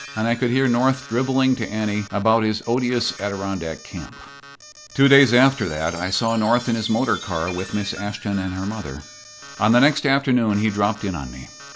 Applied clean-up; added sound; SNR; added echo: none; Chime + Alarm; 18 dB; none.